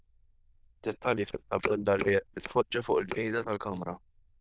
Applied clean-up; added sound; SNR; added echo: neural diffusion model UNIVERSE++.